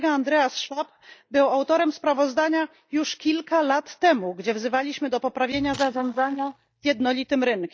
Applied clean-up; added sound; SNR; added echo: neural mask model DeepFilterNet 3.